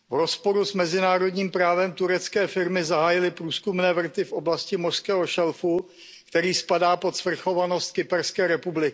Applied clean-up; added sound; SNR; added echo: none; none; none; none.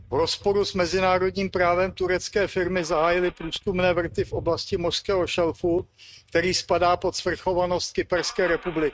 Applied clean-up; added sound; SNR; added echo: neural mask model RNNoise.